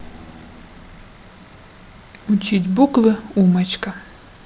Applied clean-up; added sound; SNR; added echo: none; none; none; none.